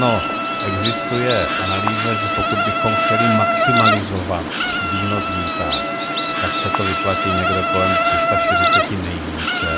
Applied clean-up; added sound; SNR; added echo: none; Insect; -4 dB; none.